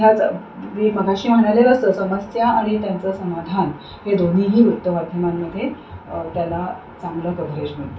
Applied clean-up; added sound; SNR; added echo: none; none; none; reverberation time 0.2 s.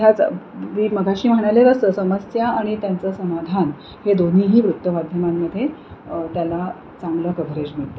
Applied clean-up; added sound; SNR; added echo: none; none; none; none.